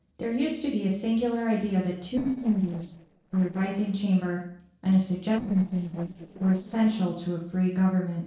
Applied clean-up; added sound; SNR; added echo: neural separator model SepFormer DNS4.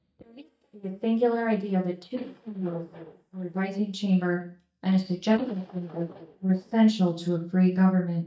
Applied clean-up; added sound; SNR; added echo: neural mask model DeepFilterNet 3.